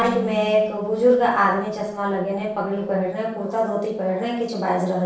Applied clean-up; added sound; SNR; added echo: neural separator model SepFormer DNS4.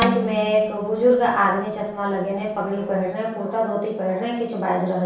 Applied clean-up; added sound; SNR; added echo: none; Bowed string instrument; 9 dB; reverberation time 0.7 s.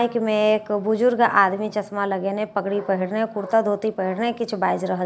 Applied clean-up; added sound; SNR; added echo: none; none; none; none.